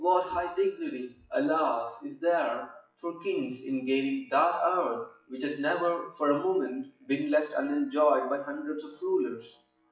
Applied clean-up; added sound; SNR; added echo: classical method WPE with log-MMSE.